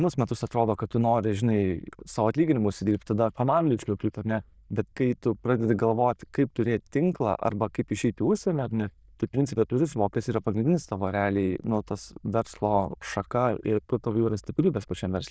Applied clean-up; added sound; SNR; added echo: neural diffusion model UNIVERSE++.